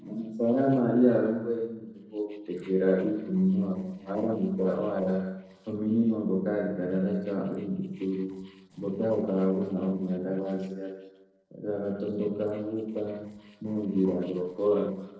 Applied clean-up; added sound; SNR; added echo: neural separator model SepFormer DNS4.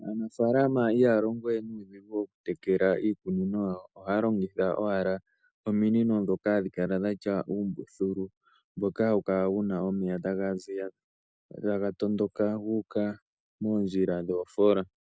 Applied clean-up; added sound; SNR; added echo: none; none; none; none.